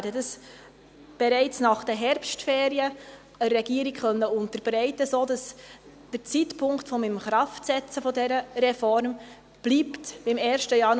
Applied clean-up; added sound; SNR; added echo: none; none; none; none.